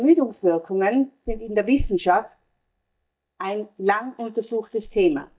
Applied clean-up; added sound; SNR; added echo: neural mask model DeepFilterNet 3.